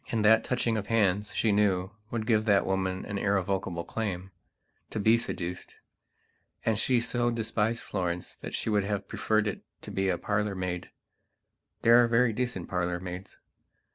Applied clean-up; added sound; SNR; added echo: none; none; none; none.